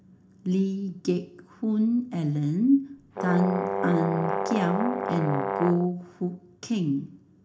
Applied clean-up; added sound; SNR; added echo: none; Brass instrument; 2 dB; reverberation time 0.4 s.